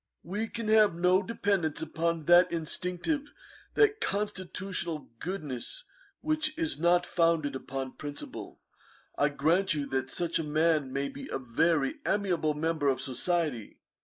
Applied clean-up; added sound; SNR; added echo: neural mask model Resemble Enhance denoiser.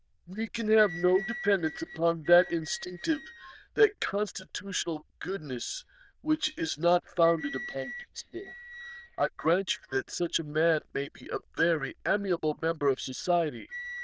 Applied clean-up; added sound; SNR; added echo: neural diffusion model UNIVERSE++.